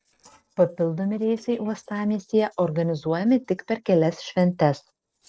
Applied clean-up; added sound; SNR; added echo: neural separator model SepFormer DNS4.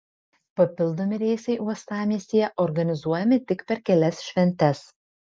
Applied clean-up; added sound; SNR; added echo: none; none; none; none.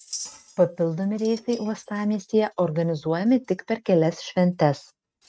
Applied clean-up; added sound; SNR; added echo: neural mask model RNNoise.